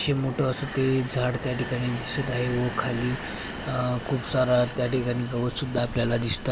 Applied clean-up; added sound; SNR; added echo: none; Vehicle; 10 dB; none.